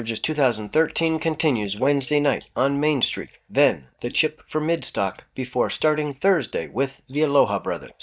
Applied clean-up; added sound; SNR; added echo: neural mask model DeepFilterNet 3.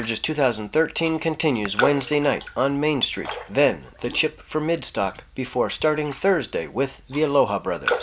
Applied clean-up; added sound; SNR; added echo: none; Raindrop; 11 dB; none.